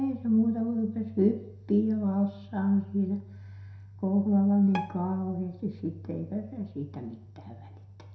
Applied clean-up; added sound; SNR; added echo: none; Bowed string instrument; 15 dB; reverberation time 0.6 s.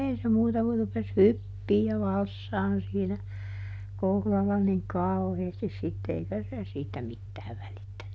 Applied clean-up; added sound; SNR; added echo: none; none; none; none.